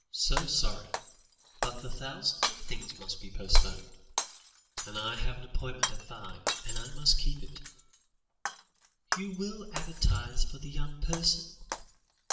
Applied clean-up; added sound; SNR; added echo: none; Shatter; 9 dB; reverberation time 0.8 s.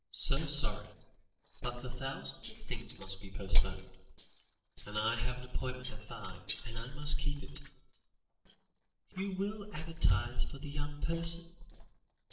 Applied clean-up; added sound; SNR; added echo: neural separator model SepFormer DNS4.